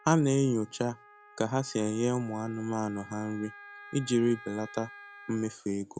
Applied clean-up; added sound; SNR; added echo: none; Wind instrument, woodwind instrument; 20 dB; none.